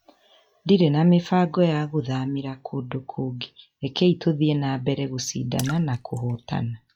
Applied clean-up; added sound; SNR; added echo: classical method log-MMSE.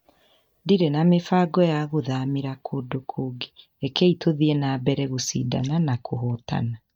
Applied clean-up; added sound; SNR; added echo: neural mask model DeepFilterNet 3.